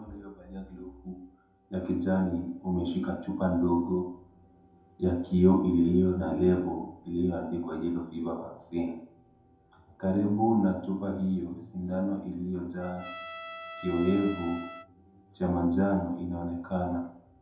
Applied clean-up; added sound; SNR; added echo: none; Trumpet; 15 dB; reverberation time 2.6 s.